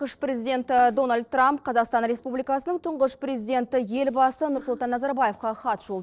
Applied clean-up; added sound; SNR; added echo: neural separator model SepFormer DNS4.